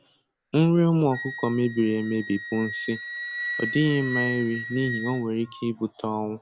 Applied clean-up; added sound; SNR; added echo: none; Wind instrument, woodwind instrument; 9 dB; none.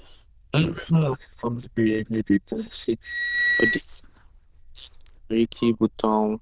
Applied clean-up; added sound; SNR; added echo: neural diffusion model UNIVERSE++.